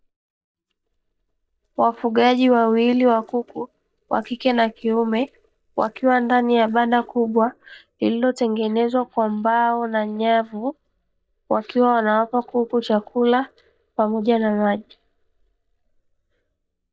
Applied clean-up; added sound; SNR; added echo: neural mask model DeepFilterNet 3.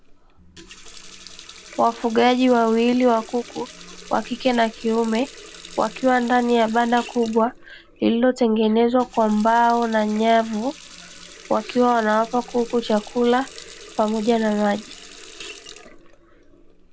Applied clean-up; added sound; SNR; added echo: none; Water tap, faucet; 19 dB; none.